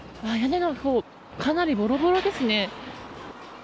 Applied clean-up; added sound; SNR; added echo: none; none; none; none.